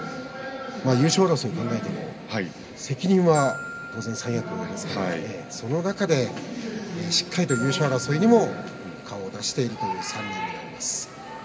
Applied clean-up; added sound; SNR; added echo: none; Glockenspiel; 17 dB; reverberation time 1.6 s.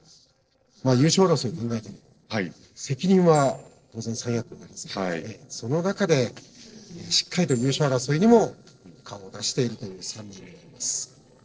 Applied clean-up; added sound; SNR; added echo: neural separator model SepFormer DNS4.